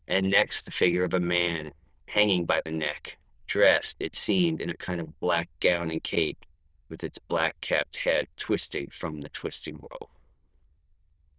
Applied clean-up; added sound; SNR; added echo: neural diffusion model UNIVERSE++.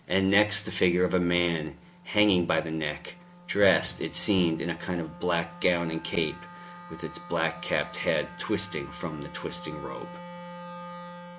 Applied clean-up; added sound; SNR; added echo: none; Wind instrument, woodwind instrument; 16 dB; none.